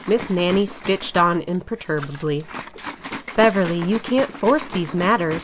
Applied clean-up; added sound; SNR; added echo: none; Liquid; 13 dB; none.